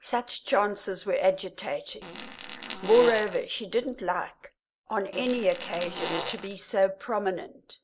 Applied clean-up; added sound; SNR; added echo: none; Fart; 8 dB; none.